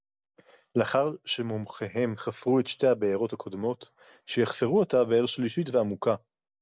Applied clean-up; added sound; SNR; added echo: none; none; none; none.